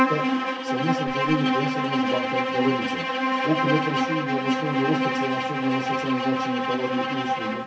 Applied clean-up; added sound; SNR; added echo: none; Bowed string instrument; -3 dB; reverberation time 0.3 s.